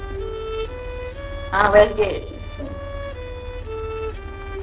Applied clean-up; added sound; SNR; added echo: neural separator model SepFormer DNS4.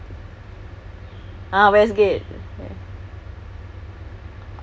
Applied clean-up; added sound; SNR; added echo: none; none; none; none.